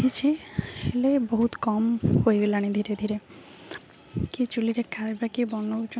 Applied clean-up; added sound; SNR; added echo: none; none; none; none.